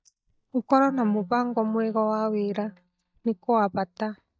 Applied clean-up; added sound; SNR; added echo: neural mask model DeepFilterNet 3.